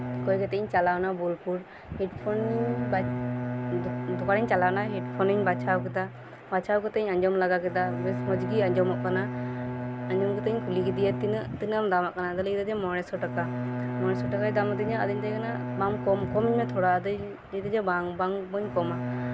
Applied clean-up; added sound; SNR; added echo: none; Bowed string instrument; 5 dB; none.